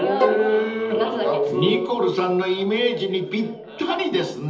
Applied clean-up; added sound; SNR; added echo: none; Bowed string instrument; 5 dB; reverberation time 1.2 s.